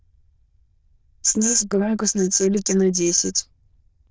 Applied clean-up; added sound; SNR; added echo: neural diffusion model UNIVERSE++.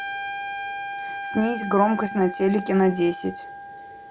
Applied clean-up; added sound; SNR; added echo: none; Trumpet; 11 dB; none.